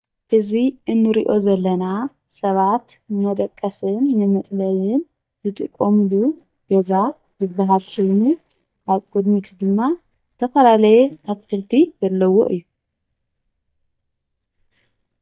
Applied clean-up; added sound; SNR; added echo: neural mask model DeepFilterNet 3.